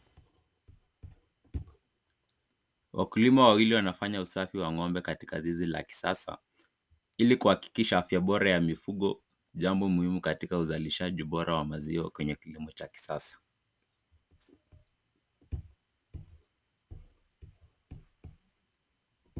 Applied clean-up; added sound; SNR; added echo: none; none; none; none.